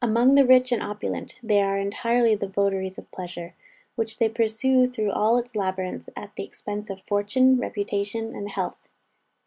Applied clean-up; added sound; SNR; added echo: none; none; none; none.